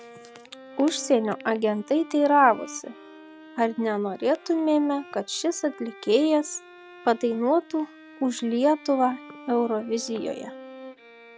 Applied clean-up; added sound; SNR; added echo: none; Bowed string instrument; 20 dB; none.